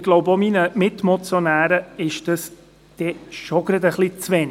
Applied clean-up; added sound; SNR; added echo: none; none; none; none.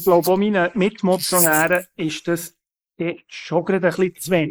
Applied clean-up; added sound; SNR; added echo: neural mask model Resemble Enhance denoiser.